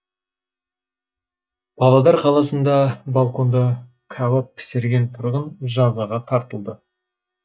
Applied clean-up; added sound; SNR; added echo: neural mask model DeepFilterNet 3.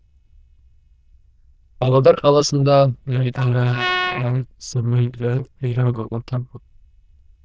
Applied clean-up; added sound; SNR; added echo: neural diffusion model UNIVERSE++.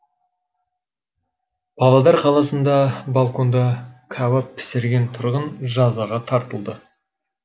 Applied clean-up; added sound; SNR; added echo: none; none; none; none.